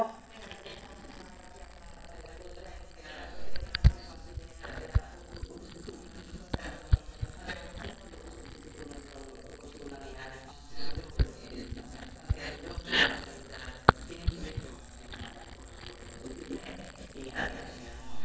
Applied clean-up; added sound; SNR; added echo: neural mask model DeepFilterNet 3.